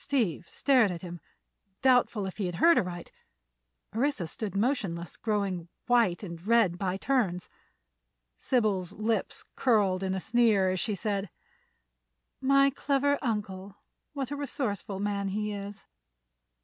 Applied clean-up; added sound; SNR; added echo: none; none; none; none.